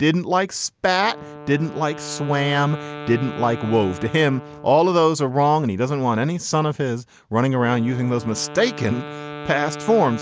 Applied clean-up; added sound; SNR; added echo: none; Wind instrument, woodwind instrument; 15 dB; none.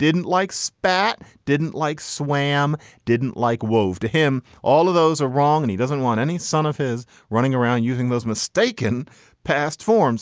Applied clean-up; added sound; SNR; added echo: none; none; none; none.